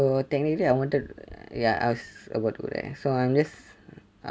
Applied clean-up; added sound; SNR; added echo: none; none; none; none.